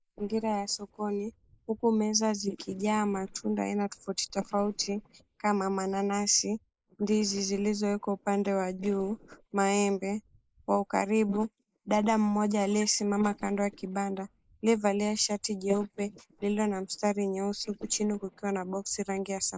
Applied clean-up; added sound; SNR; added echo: neural mask model Resemble Enhance denoiser.